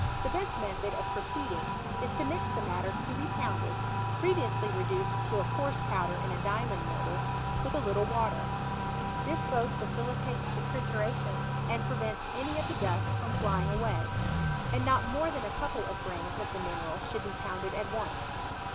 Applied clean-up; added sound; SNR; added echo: none; Engine starting + Bathtub (filling or washing); -4 dB; none.